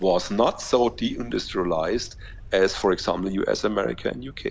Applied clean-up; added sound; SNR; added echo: none; Vehicle; 16 dB; none.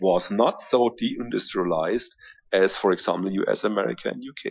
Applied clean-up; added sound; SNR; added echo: classical method Wiener filter.